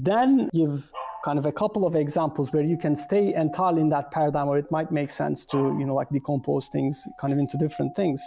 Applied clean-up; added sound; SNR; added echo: none; Dog; 19 dB; none.